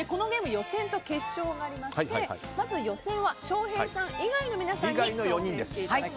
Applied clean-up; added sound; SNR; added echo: none; Bowed string instrument; 16 dB; none.